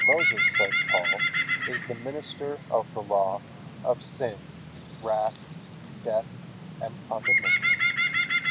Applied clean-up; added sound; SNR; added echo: none; Bird; -4 dB; none.